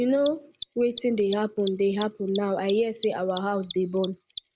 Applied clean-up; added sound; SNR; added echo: none; Mechanisms; 16 dB; none.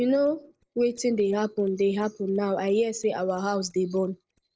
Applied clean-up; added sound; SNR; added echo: neural separator model SepFormer DNS4.